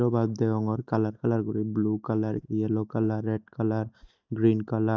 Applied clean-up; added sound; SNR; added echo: neural mask model DeepFilterNet 3.